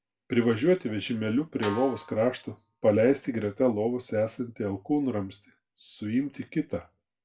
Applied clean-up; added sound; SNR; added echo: none; Snare drum; 15 dB; reverberation time 0.2 s.